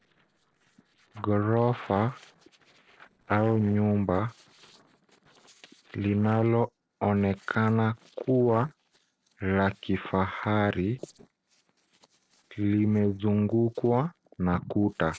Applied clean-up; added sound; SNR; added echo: neural separator model SepFormer DNS4.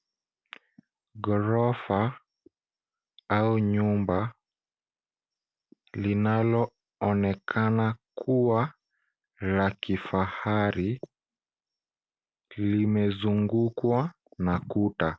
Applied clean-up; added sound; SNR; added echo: none; none; none; none.